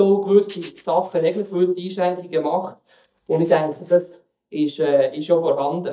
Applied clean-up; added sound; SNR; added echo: neural mask model DeepFilterNet 3.